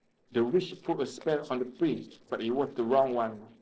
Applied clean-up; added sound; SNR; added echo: neural separator model SepFormer DNS4.